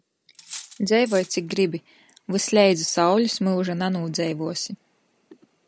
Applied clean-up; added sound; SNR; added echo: none; Cutlery, silverware; 18 dB; none.